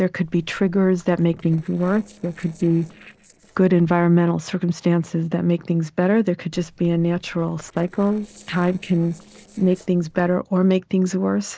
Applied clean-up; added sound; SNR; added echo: neural separator model SepFormer DNS4.